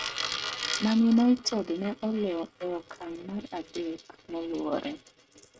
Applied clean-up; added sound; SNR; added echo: neural mask model RNNoise.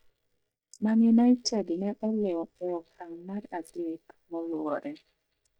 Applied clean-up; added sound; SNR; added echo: neural mask model DeepFilterNet 3.